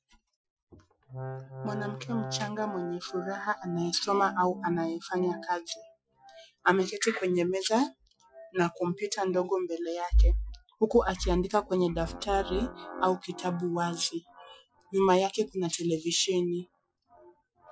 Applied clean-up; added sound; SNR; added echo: classical method Wiener filter.